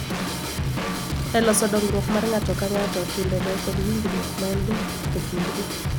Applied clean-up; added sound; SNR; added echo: none; Drum / Drum kit; 0 dB; none.